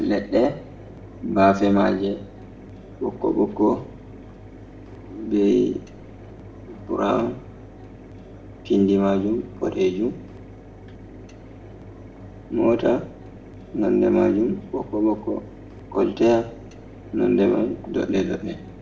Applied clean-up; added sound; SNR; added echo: none; Mechanisms; 17 dB; reverberation time 0.8 s.